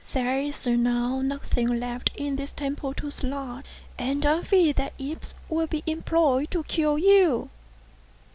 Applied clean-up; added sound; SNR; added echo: none; Mechanical fan; 19 dB; none.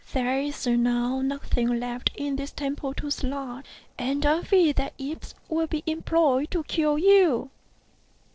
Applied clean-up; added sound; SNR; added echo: neural separator model SepFormer DNS4.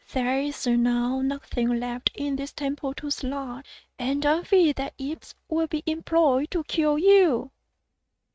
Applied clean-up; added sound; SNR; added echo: neural mask model RNNoise.